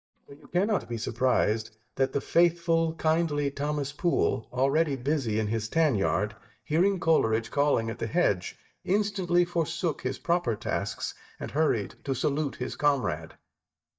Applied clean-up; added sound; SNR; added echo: neural mask model DeepFilterNet 3.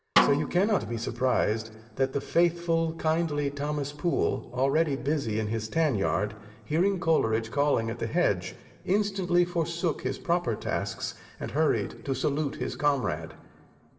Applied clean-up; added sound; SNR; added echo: none; Snare drum; 3 dB; reverberation time 2.5 s.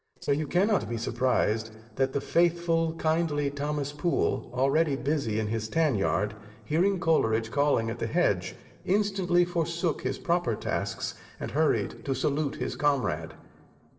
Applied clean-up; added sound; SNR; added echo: neural separator model SepFormer DNS4.